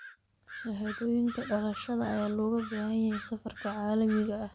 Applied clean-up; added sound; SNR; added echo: none; Bird vocalization, bird call, bird song; 15 dB; none.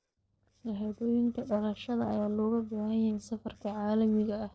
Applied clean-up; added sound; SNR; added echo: neural separator model SepFormer DNS4.